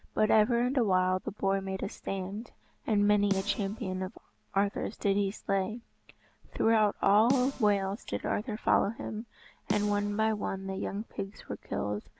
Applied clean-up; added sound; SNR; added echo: none; Snare drum; 13 dB; none.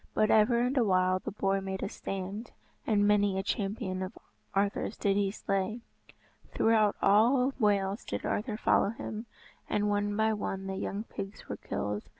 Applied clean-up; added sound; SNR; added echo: none; none; none; none.